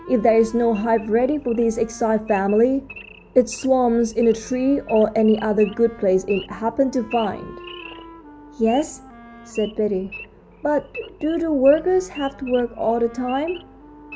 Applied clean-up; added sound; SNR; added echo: none; Wind instrument, woodwind instrument + Idling / Wild animals; 19 dB; none.